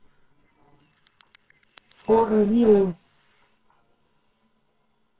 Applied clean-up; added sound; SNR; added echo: neural separator model SepFormer WHAMR!.